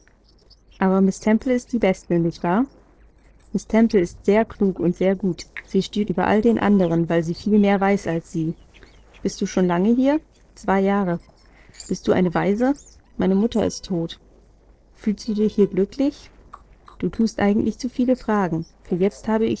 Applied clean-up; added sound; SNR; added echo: neural separator model SepFormer DNS4.